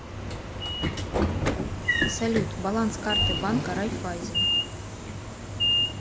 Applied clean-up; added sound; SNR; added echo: none; Sliding door / Train; -5 dB; none.